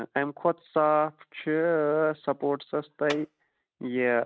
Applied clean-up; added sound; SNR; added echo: neural mask model RNNoise.